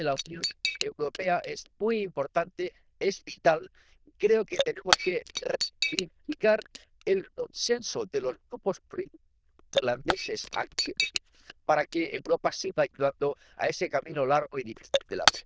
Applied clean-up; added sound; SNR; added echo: neural diffusion model UNIVERSE++.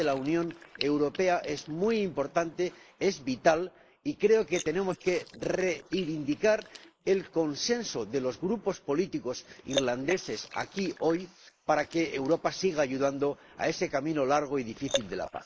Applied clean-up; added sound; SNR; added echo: neural mask model Resemble Enhance denoiser.